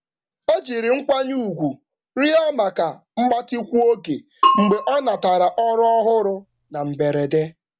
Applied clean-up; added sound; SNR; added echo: none; Bell / Percussion; 5 dB; none.